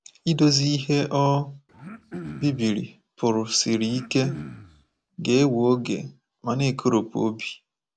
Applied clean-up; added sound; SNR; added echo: none; Cough; 15 dB; none.